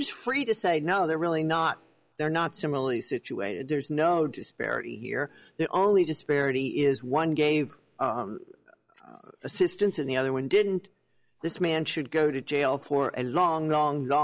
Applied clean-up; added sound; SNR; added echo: none; none; none; none.